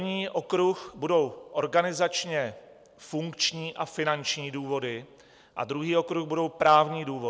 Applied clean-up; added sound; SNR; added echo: none; none; none; none.